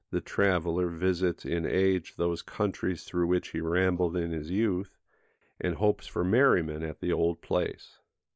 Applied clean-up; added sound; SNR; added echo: neural mask model Resemble Enhance denoiser.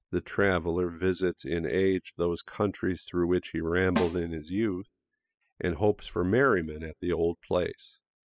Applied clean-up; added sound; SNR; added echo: classical method spectral subtraction.